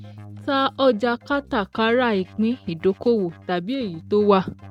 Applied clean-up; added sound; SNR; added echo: neural mask model RNNoise.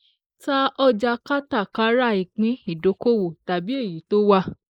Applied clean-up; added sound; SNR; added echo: neural mask model Resemble Enhance denoiser.